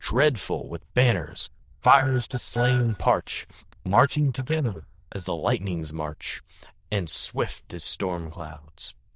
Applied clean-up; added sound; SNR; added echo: neural diffusion model UNIVERSE++.